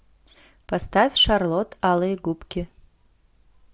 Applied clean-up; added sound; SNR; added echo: none; none; none; none.